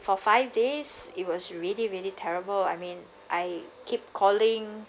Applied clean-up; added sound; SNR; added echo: none; none; none; none.